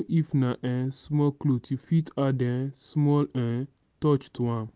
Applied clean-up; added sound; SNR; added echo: none; none; none; none.